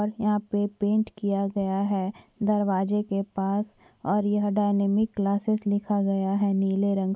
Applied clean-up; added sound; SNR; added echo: none; none; none; none.